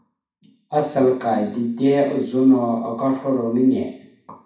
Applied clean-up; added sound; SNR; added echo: none; none; none; reverberation time 0.6 s.